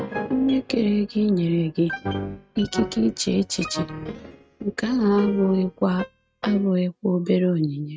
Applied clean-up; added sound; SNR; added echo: neural mask model RNNoise.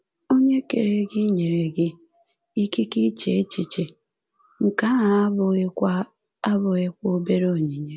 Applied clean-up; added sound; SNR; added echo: none; none; none; none.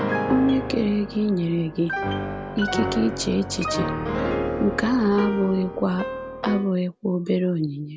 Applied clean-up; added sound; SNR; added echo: none; Piano; 5 dB; none.